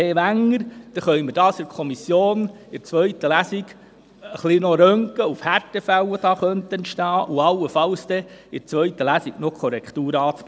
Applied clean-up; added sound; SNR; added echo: none; none; none; none.